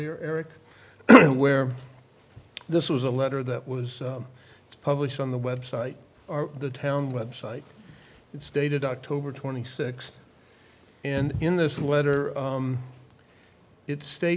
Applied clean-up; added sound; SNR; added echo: none; none; none; none.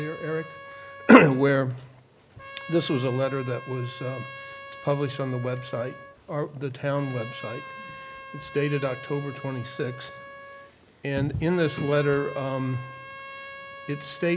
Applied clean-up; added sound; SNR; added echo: none; Trumpet; 16 dB; none.